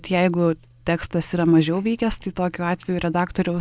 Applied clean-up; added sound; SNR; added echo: none; none; none; none.